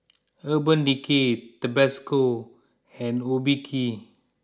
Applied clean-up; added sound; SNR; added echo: none; none; none; none.